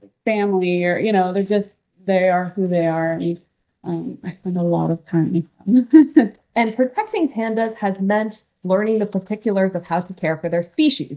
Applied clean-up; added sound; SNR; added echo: neural mask model DeepFilterNet 3.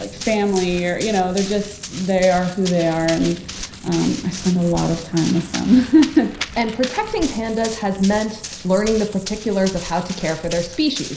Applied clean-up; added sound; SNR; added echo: none; Run; 13 dB; reverberation time 0.5 s.